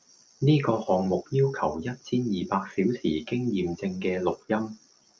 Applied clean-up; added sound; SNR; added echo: none; none; none; none.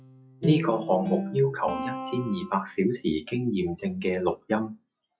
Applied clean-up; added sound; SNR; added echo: classical method log-MMSE.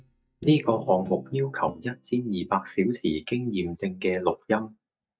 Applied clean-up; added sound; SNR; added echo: neural mask model DeepFilterNet 3.